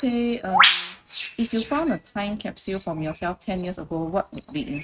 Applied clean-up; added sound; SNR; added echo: neural mask model RNNoise.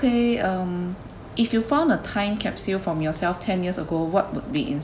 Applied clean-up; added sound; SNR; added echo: none; none; none; none.